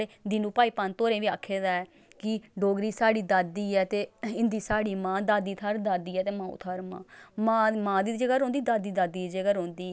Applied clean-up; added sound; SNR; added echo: none; none; none; none.